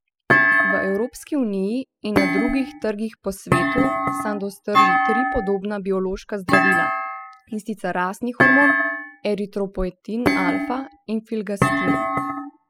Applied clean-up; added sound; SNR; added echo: classical method spectral subtraction.